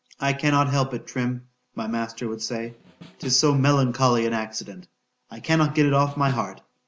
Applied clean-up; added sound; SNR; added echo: none; Snare drum; 20 dB; none.